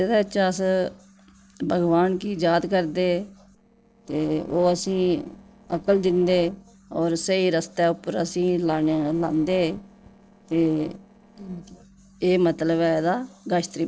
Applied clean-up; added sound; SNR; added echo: neural separator model SepFormer DNS4.